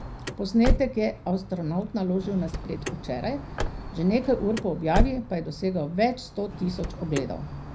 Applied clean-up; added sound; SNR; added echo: none; Car; 4 dB; reverberation time 0.4 s.